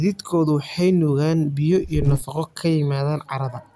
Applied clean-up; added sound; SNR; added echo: none; Buzz; 3 dB; none.